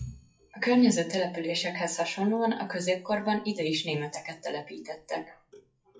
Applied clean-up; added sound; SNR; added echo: classical method WPE with log-MMSE.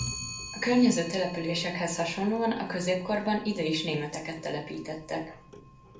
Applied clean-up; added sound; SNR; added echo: none; Clock; 14 dB; reverberation time 0.4 s.